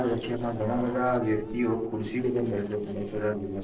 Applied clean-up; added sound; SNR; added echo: neural separator model SepFormer DNS4.